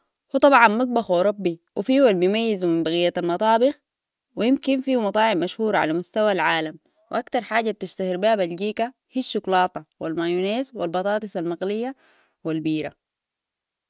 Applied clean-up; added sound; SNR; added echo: none; none; none; none.